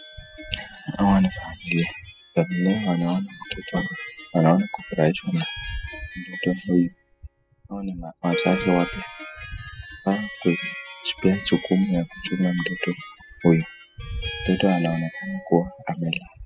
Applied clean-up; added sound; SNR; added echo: classical method spectral subtraction.